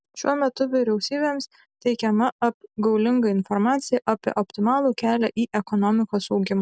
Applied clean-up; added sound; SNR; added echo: none; none; none; none.